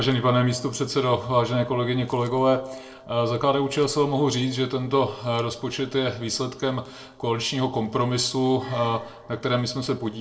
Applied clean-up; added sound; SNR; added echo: neural separator model SepFormer DNS4.